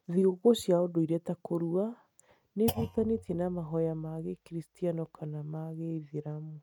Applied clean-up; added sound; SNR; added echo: neural mask model RNNoise.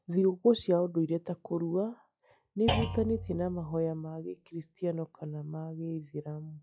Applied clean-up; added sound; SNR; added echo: classical method log-MMSE.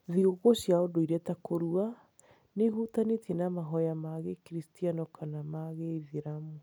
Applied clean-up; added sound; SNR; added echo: none; none; none; none.